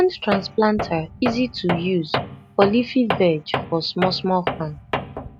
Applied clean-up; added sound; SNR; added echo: none; Tools; 7 dB; none.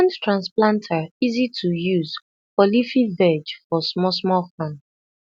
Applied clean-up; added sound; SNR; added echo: none; none; none; none.